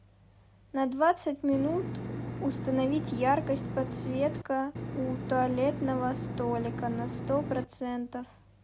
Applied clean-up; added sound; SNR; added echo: none; Engine; 5 dB; none.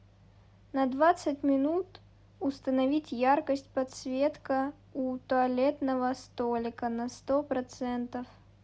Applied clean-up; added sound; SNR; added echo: none; none; none; none.